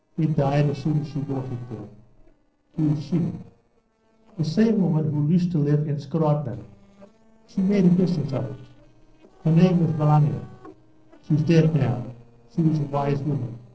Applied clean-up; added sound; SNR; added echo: neural separator model SepFormer DNS4.